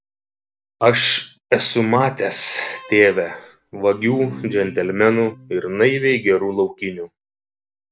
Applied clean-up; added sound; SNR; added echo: none; Bowed string instrument; 19 dB; none.